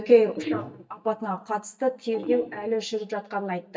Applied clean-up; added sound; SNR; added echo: neural mask model DeepFilterNet 3.